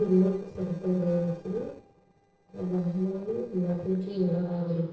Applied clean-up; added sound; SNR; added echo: neural separator model SepFormer DNS4.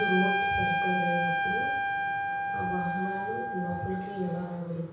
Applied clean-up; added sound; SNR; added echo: none; Trumpet; -3 dB; reverberation time 0.6 s.